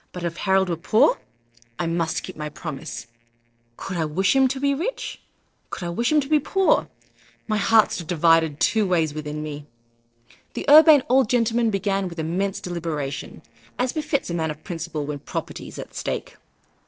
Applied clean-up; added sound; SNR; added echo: neural separator model SepFormer DNS4.